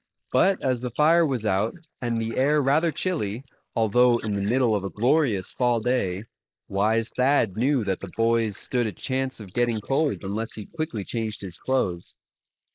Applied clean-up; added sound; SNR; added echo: neural mask model Resemble Enhance denoiser.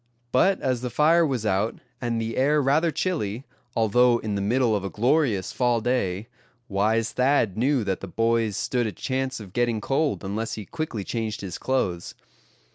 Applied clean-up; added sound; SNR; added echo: none; none; none; none.